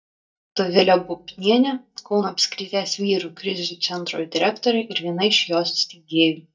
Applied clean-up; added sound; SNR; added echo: neural mask model DeepFilterNet 3.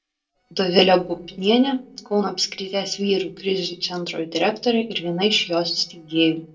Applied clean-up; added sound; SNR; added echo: neural separator model SepFormer DNS4.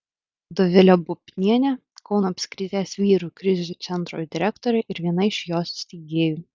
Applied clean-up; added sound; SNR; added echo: none; none; none; none.